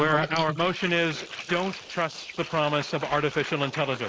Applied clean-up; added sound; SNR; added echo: neural mask model Resemble Enhance denoiser.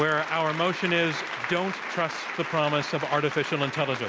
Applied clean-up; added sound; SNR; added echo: none; none; none; none.